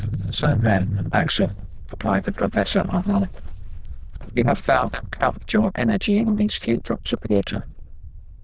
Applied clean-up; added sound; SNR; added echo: neural diffusion model UNIVERSE++.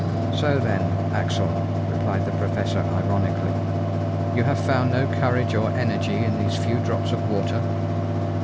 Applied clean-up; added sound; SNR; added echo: none; Mechanical fan; -4 dB; none.